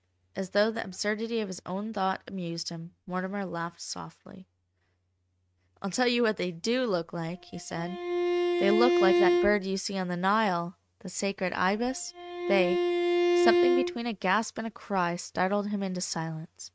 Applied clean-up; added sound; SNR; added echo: neural mask model RNNoise.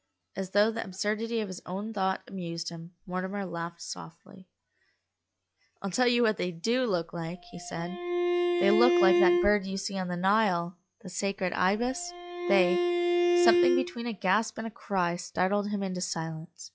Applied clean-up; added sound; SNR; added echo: classical method log-MMSE.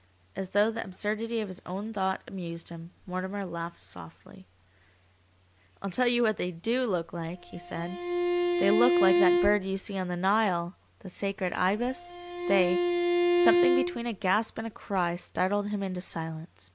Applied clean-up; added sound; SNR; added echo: none; Bowed string instrument; -3 dB; none.